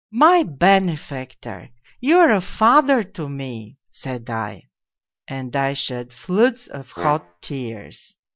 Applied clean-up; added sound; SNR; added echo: neural mask model DeepFilterNet 3.